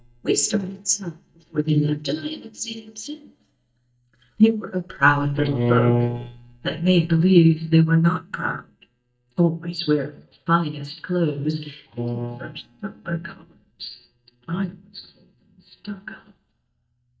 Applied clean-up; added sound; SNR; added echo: neural mask model DeepFilterNet 3.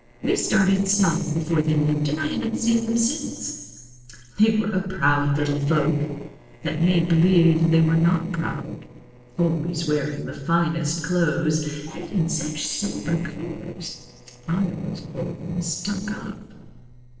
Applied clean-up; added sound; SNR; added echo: neural separator model SepFormer DNS4.